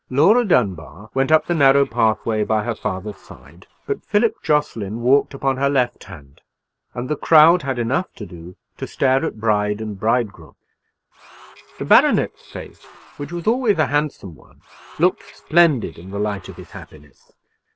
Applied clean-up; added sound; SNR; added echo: neural separator model SepFormer DNS4.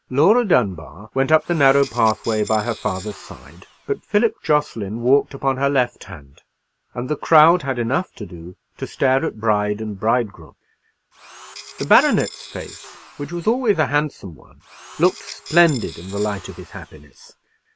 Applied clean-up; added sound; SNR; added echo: none; Tools; 18 dB; none.